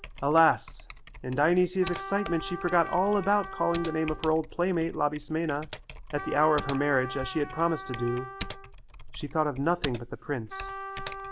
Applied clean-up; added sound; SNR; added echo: none; Trumpet + Typing; 11 dB; none.